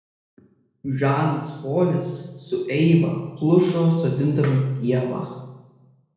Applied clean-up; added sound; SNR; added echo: none; none; none; reverberation time 1.0 s.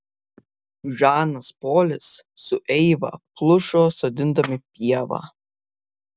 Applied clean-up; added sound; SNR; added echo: none; none; none; none.